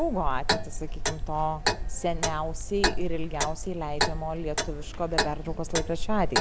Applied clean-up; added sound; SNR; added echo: none; Clock; -3 dB; none.